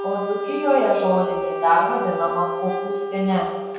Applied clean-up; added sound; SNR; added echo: none; Wind instrument, woodwind instrument; 5 dB; reverberation time 1.1 s.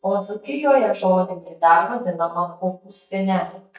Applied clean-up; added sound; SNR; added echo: neural mask model DeepFilterNet 3.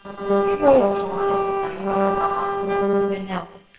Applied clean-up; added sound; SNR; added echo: neural separator model SepFormer WHAMR!.